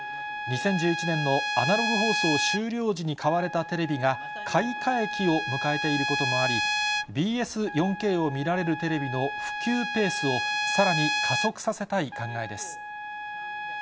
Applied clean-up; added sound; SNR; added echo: none; Trumpet; 3 dB; none.